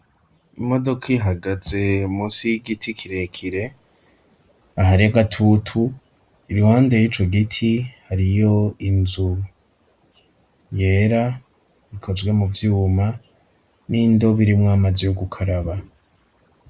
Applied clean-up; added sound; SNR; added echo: none; none; none; none.